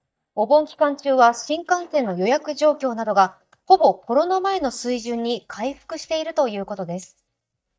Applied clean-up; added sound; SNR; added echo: neural mask model DeepFilterNet 3.